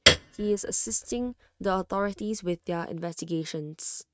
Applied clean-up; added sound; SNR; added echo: neural mask model RNNoise.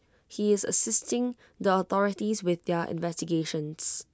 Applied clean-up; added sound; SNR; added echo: none; none; none; none.